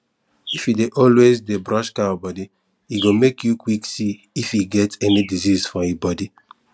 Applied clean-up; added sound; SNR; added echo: none; Bird; 17 dB; none.